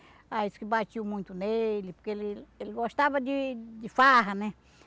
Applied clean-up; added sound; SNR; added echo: none; none; none; none.